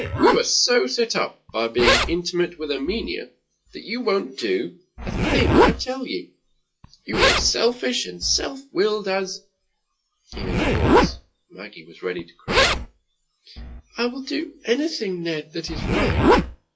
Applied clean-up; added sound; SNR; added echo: classical method WPE with log-MMSE.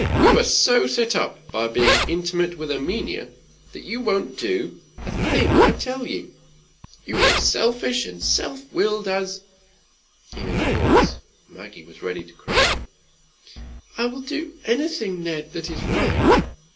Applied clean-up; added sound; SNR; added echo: none; Zipper (clothing); -1 dB; reverberation time 0.2 s.